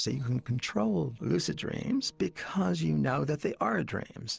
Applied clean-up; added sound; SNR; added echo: neural separator model SepFormer DNS4.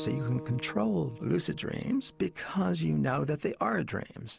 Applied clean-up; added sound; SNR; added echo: none; Acoustic guitar; 16 dB; none.